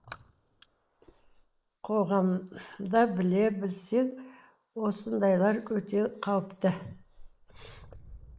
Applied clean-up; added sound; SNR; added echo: neural mask model Resemble Enhance denoiser.